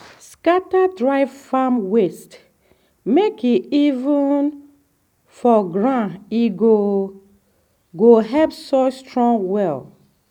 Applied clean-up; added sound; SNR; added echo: none; none; none; none.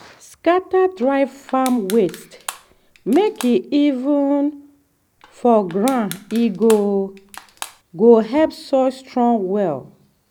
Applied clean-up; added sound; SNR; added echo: none; Crushing; 18 dB; none.